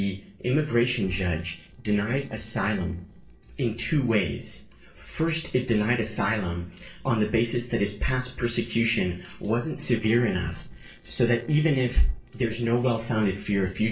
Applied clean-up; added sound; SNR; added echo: neural separator model SepFormer DNS4.